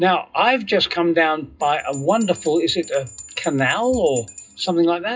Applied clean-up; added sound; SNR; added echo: classical method WPE with log-MMSE.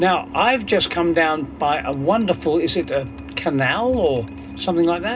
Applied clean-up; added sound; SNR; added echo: none; Bell; 19 dB; reverberation time 0.2 s.